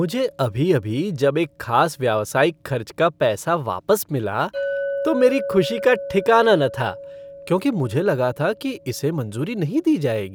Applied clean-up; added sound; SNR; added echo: none; Chink, clink; 12 dB; none.